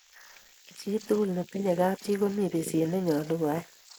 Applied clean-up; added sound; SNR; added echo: neural mask model Resemble Enhance denoiser.